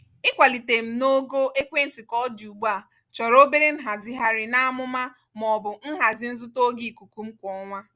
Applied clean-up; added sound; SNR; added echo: none; none; none; none.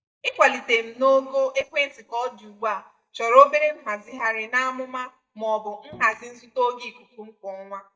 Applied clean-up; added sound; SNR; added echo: neural mask model DeepFilterNet 3.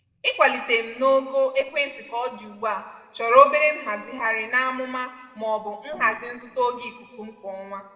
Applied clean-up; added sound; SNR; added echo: neural separator model SepFormer DNS4.